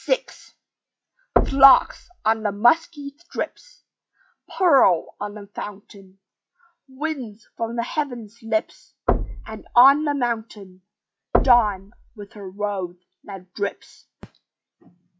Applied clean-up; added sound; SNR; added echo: classical method log-MMSE.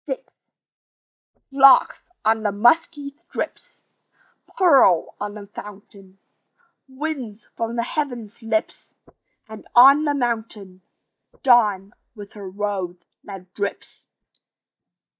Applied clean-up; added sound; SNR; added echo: neural mask model DeepFilterNet 3.